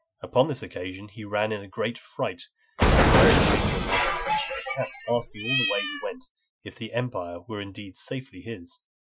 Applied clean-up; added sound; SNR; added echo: classical method Wiener filter.